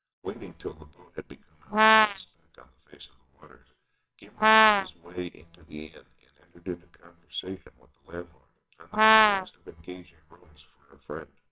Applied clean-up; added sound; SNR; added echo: neural separator model SepFormer WHAMR!.